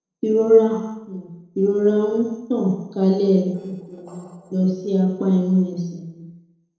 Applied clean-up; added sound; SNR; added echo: neural separator model SepFormer DNS4.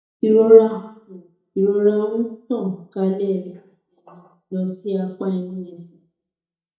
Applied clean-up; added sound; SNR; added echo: neural mask model DeepFilterNet 3.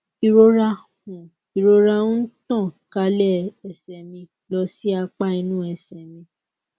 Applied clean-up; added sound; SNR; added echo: none; none; none; none.